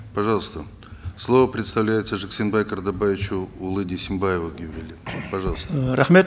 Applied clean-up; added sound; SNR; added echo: none; none; none; none.